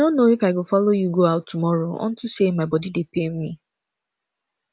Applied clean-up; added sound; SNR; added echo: none; none; none; none.